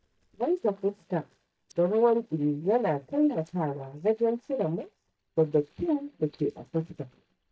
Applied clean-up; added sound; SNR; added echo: neural mask model DeepFilterNet 3.